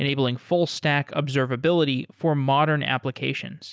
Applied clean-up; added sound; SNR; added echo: none; none; none; none.